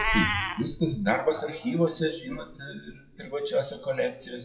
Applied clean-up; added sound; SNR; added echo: classical method WPE with log-MMSE.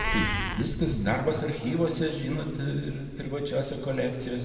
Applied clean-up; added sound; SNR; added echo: none; Meow; 10 dB; reverberation time 2.2 s.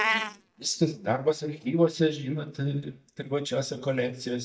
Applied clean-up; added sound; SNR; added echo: neural mask model DeepFilterNet 3.